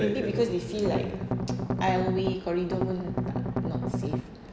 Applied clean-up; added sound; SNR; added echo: none; Strum; 0 dB; none.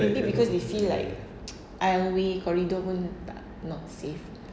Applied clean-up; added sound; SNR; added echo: none; none; none; none.